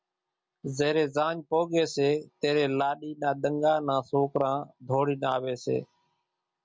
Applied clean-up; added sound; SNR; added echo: none; none; none; none.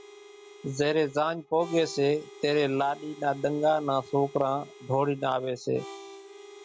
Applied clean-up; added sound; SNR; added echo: none; Harmonica; 19 dB; none.